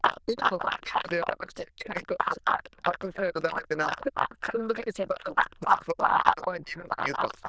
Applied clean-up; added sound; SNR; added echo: neural diffusion model UNIVERSE++.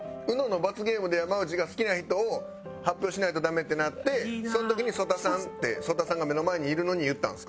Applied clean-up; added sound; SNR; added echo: none; none; none; none.